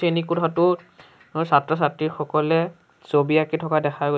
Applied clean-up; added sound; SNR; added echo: none; none; none; none.